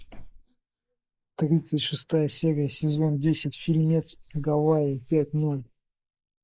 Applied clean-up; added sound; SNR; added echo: neural mask model Resemble Enhance denoiser.